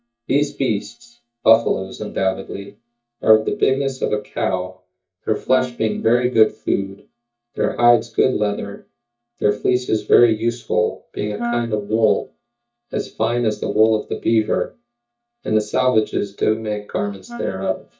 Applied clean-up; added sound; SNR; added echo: neural mask model DeepFilterNet 3.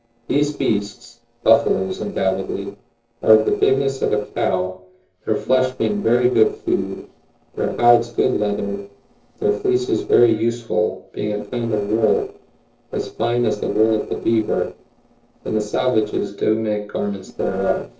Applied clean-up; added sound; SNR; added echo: neural separator model SepFormer DNS4.